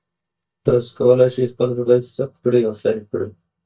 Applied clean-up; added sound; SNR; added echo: neural mask model DeepFilterNet 3.